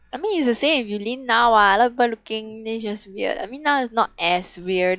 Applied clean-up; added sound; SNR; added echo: classical method log-MMSE.